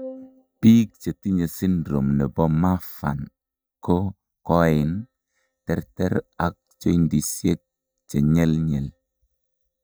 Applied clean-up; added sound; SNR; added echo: neural mask model DeepFilterNet 3.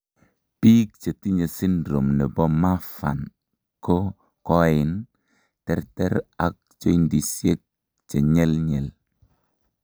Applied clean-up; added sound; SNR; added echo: none; none; none; none.